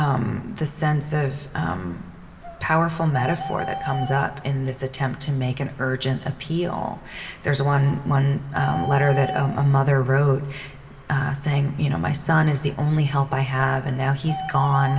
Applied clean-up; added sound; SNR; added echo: none; Bird; 14 dB; reverberation time 1.4 s.